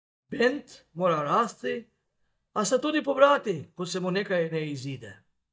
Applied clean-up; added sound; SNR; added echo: neural mask model DeepFilterNet 3.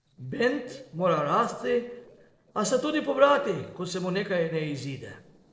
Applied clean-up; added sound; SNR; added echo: neural separator model SepFormer DNS4.